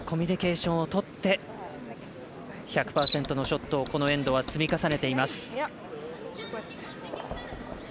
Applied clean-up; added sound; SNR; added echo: none; Cricket + Knock; 10 dB; none.